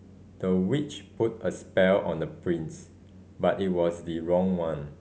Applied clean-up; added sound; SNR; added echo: none; none; none; none.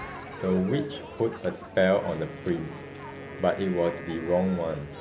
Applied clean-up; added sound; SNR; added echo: none; Crowd + Wind instrument, woodwind instrument; 11 dB; none.